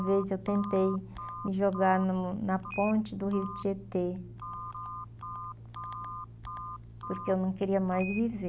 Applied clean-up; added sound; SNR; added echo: none; Telephone; 12 dB; none.